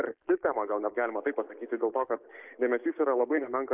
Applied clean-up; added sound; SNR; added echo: neural mask model Resemble Enhance denoiser.